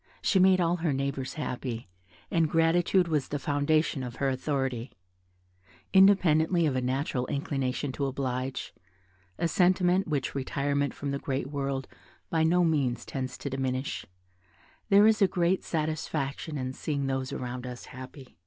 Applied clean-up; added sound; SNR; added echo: none; none; none; none.